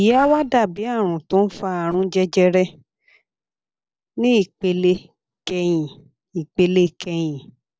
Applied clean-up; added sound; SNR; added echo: neural separator model SepFormer DNS4.